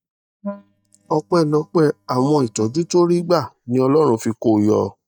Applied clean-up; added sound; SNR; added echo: neural mask model DeepFilterNet 3.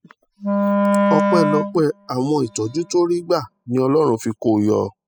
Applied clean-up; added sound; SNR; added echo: classical method spectral subtraction.